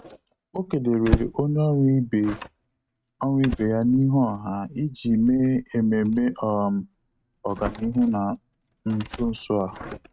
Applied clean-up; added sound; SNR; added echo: neural mask model RNNoise.